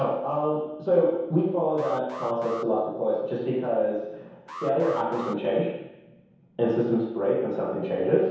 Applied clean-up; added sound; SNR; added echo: none; Alarm; 15 dB; reverberation time 0.9 s.